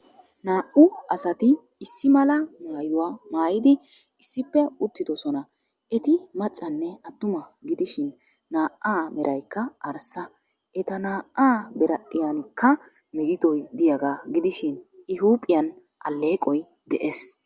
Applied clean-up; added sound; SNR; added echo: none; none; none; none.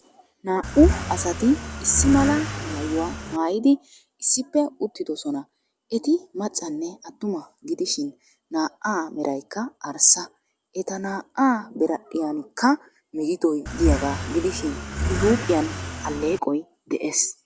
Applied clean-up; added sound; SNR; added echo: none; Accelerating, revving, vroom / Car; 3 dB; none.